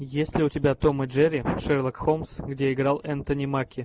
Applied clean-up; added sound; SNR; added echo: none; none; none; none.